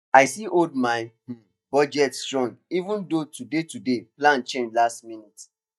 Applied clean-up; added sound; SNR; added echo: neural mask model DeepFilterNet 3.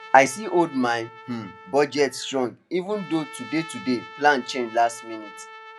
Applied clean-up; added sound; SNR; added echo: none; Trumpet; 18 dB; none.